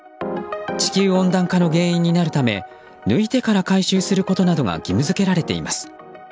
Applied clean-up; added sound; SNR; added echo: none; none; none; none.